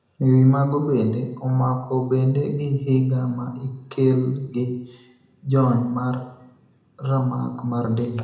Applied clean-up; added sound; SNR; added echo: none; none; none; reverberation time 0.8 s.